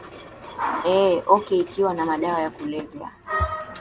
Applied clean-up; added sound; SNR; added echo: none; Mechanisms; 20 dB; none.